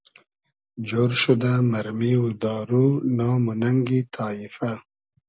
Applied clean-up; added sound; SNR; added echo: none; none; none; none.